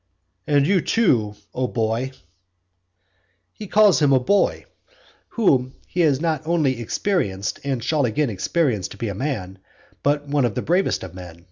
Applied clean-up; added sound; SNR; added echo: none; none; none; none.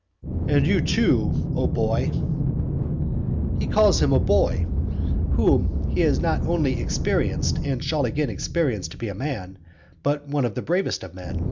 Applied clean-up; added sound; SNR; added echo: none; Aircraft; 0 dB; none.